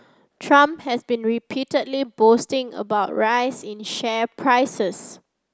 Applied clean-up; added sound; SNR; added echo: none; none; none; none.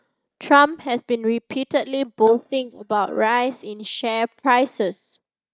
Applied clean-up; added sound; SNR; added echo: neural mask model DeepFilterNet 3.